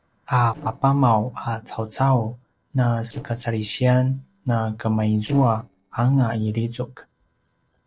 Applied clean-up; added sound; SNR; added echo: neural separator model SepFormer DNS4.